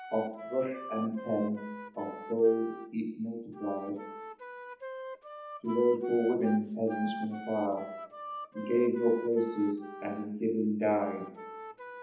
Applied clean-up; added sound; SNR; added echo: none; Wind instrument, woodwind instrument; 12 dB; reverberation time 0.8 s.